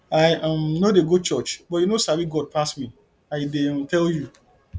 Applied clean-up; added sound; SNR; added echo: none; none; none; none.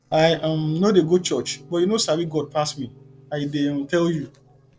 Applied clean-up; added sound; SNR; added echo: neural separator model SepFormer DNS4.